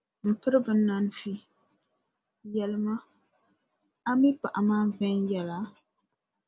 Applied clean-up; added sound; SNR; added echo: none; none; none; none.